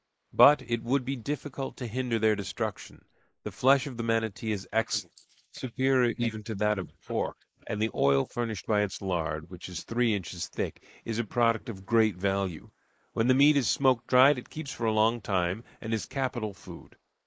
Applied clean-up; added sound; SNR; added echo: neural mask model Resemble Enhance denoiser.